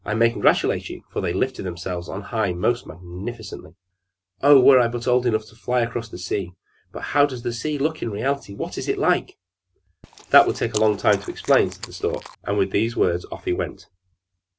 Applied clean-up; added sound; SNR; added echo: none; Chewing, mastication; 16 dB; none.